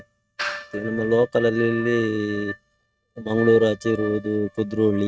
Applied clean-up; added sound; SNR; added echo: neural mask model RNNoise.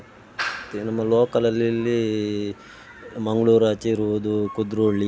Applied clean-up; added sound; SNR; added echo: none; none; none; none.